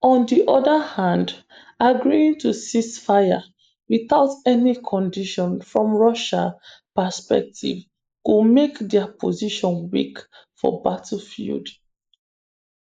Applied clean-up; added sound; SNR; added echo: neural mask model Resemble Enhance denoiser.